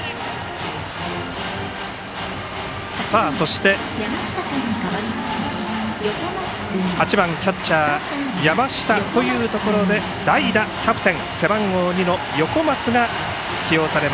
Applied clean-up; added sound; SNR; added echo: none; none; none; none.